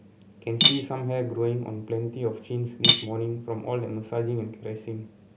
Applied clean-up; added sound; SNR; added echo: none; Cutlery, silverware / Dishes, pots, and pans; -3 dB; none.